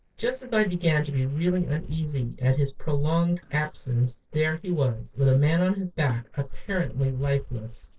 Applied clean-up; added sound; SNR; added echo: neural separator model SepFormer DNS4.